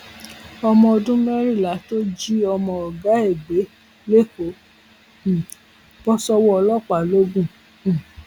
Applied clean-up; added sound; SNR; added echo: none; none; none; none.